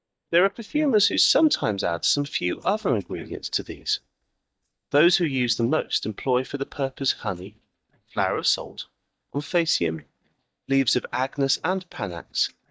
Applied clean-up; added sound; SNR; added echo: neural mask model DeepFilterNet 3.